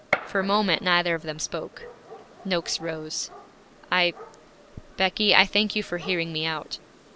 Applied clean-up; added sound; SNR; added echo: none; Gunshot, gunfire; 13 dB; none.